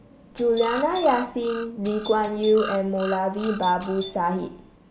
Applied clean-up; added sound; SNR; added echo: none; Bird vocalization, bird call, bird song + Doorbell; 11 dB; none.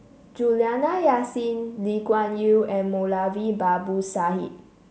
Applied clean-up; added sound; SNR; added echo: none; none; none; none.